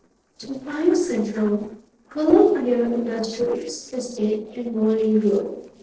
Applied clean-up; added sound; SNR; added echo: neural separator model SepFormer DNS4.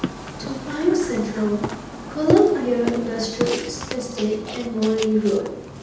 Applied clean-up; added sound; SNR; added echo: none; Burping, eructation; 8 dB; reverberation time 0.8 s.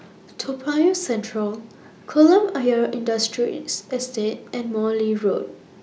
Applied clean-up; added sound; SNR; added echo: none; none; none; none.